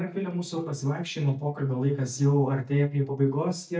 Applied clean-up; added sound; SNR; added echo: neural mask model DeepFilterNet 3.